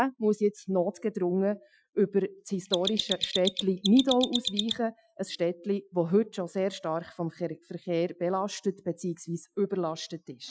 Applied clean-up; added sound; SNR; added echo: classical method Wiener filter.